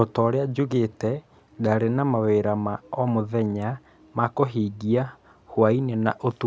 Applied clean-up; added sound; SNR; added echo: none; none; none; none.